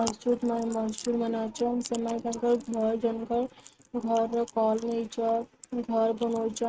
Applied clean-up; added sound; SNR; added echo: neural mask model RNNoise.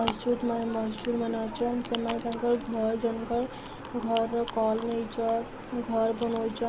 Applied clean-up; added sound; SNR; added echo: none; Chewing, mastication; 8 dB; none.